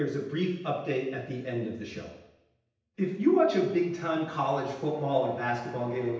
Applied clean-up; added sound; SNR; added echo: none; none; none; reverberation time 0.9 s.